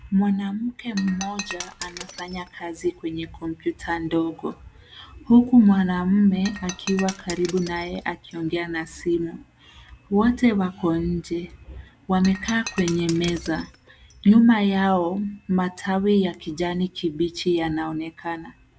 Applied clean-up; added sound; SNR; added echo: none; Shatter; 16 dB; none.